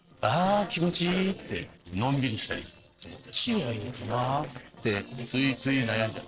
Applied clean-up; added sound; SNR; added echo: neural separator model SepFormer DNS4.